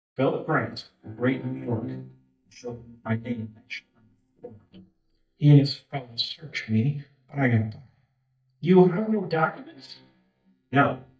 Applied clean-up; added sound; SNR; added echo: neural mask model DeepFilterNet 3.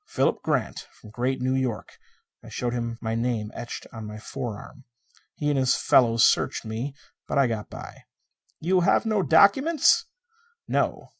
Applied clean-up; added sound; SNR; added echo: none; none; none; none.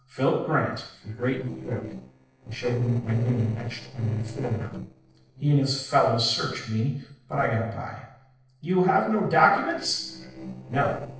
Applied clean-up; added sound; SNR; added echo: neural separator model SepFormer DNS4.